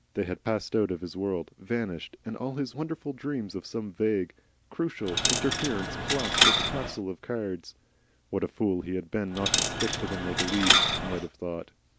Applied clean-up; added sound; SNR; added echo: none; Coin (dropping); -5 dB; none.